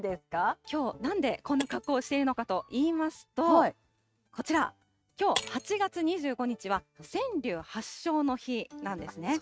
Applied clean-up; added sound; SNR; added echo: neural mask model RNNoise.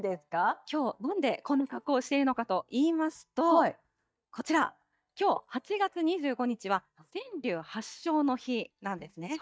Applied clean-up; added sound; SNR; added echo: neural mask model DeepFilterNet 3.